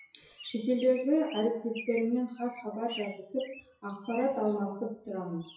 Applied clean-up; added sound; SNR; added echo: classical method WPE with log-MMSE.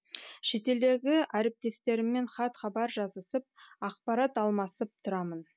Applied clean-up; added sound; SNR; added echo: none; none; none; none.